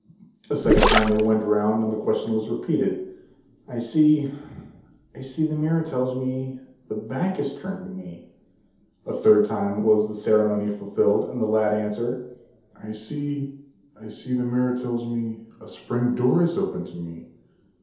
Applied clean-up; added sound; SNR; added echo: none; Gurgling; -3 dB; reverberation time 0.8 s.